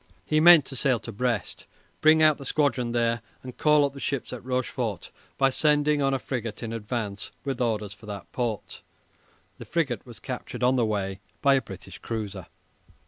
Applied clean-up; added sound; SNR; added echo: none; none; none; none.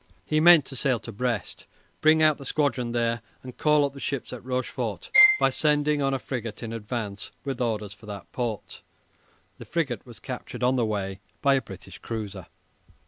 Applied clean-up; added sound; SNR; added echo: none; Bowed string instrument; -1 dB; none.